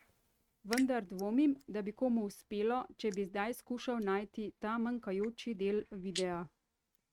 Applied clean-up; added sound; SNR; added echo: neural mask model RNNoise.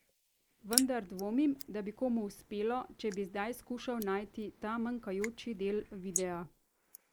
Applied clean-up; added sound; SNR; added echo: neural mask model Resemble Enhance denoiser.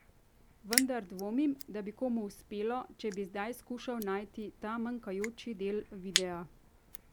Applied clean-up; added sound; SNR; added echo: none; Crushing; 5 dB; none.